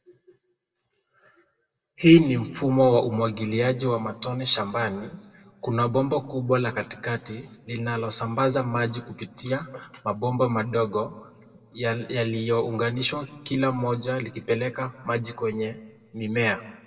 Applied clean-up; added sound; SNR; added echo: none; none; none; reverberation time 1.0 s.